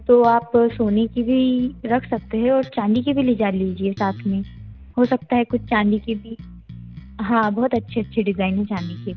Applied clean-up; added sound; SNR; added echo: none; Bass guitar; 17 dB; none.